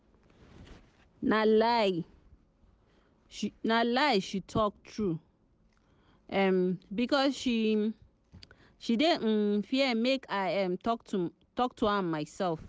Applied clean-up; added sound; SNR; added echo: none; none; none; none.